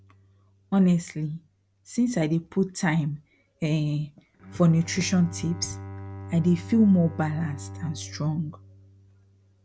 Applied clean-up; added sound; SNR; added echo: none; Bowed string instrument; 16 dB; none.